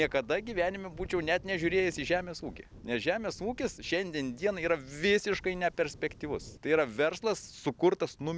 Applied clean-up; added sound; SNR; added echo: none; none; none; none.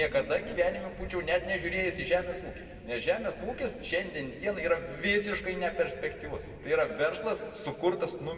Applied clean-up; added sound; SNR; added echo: none; none; none; reverberation time 2.2 s.